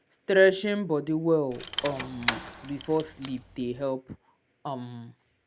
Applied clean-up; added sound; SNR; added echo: none; Rattle / Keys jangling; 6 dB; none.